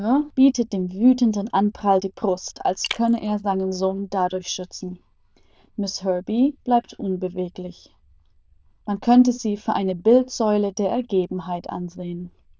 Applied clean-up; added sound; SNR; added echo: neural diffusion model UNIVERSE++.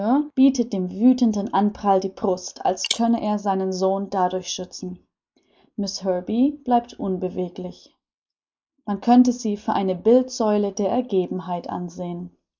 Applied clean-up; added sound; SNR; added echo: neural mask model Resemble Enhance denoiser.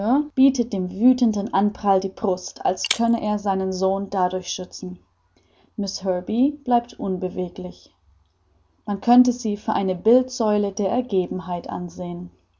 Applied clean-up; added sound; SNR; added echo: none; Shatter; 13 dB; none.